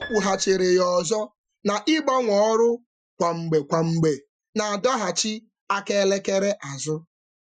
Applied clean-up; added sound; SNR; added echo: classical method Wiener filter.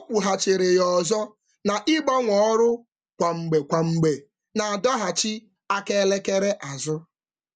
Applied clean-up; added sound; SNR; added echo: none; none; none; none.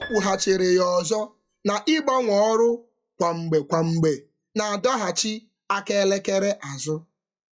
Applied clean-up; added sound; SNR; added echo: classical method log-MMSE.